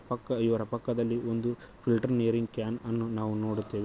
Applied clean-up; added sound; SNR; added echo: none; none; none; none.